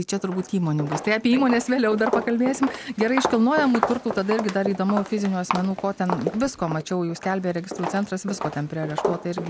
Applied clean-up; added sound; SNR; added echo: none; Walk, footsteps; 7 dB; none.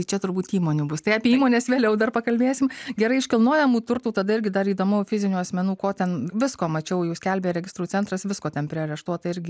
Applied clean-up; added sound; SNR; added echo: none; none; none; none.